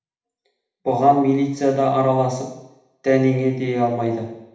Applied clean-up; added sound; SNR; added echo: none; none; none; reverberation time 0.8 s.